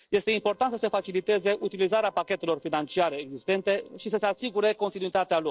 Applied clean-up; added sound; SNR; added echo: neural separator model SepFormer DNS4.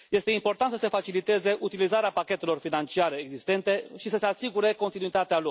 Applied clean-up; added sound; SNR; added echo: none; none; none; none.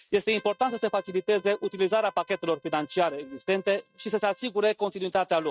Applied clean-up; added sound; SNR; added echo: neural mask model RNNoise.